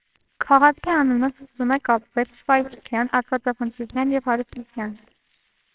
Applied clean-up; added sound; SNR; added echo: neural separator model SepFormer WHAMR!.